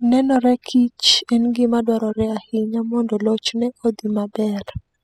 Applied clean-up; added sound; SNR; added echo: classical method spectral subtraction.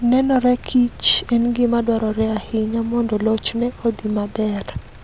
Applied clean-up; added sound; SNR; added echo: none; Engine; 19 dB; none.